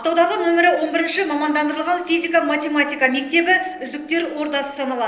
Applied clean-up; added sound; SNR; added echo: neural separator model SepFormer DNS4.